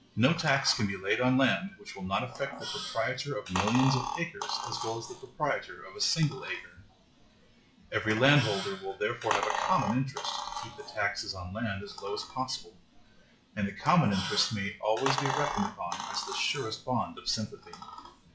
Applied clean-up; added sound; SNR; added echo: classical method WPE with log-MMSE.